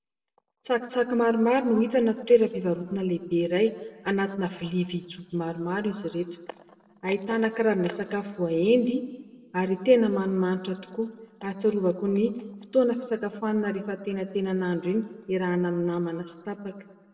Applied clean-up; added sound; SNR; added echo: none; none; none; reverberation time 1.2 s.